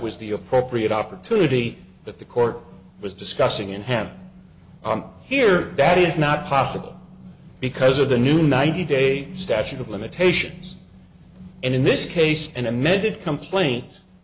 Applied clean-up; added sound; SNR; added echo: none; none; none; none.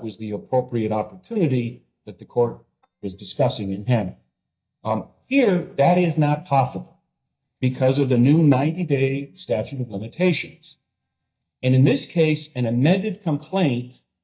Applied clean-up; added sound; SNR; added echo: neural mask model DeepFilterNet 3.